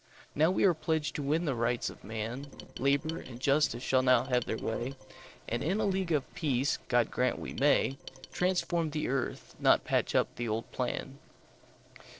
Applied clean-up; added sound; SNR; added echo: neural separator model SepFormer DNS4.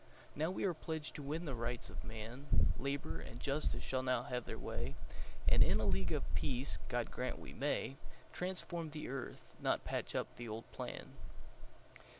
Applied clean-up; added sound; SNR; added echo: none; none; none; none.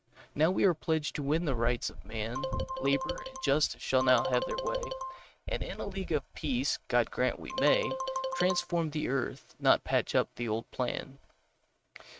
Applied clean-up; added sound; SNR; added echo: neural mask model RNNoise.